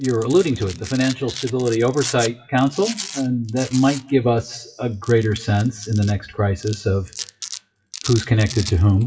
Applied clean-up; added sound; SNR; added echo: classical method WPE with log-MMSE.